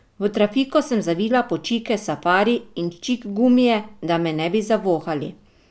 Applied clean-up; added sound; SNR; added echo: none; none; none; none.